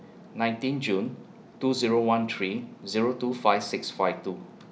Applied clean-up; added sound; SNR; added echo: none; none; none; none.